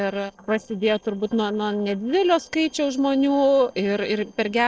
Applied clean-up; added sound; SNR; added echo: neural separator model SepFormer DNS4.